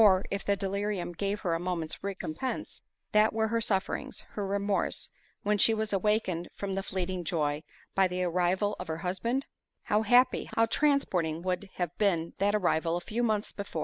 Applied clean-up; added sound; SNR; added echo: neural mask model Resemble Enhance denoiser.